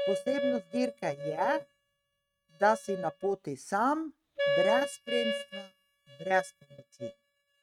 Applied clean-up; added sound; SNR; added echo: neural mask model RNNoise.